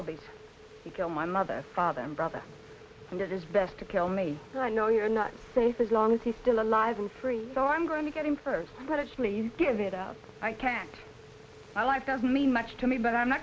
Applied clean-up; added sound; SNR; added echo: none; none; none; none.